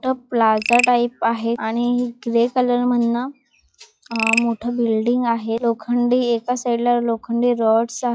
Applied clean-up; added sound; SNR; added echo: classical method log-MMSE.